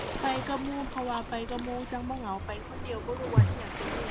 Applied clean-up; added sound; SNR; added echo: none; Waves, surf + Chewing, mastication; -3 dB; none.